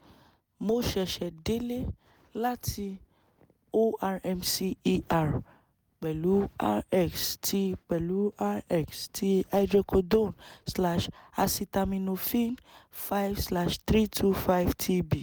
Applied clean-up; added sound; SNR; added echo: none; none; none; none.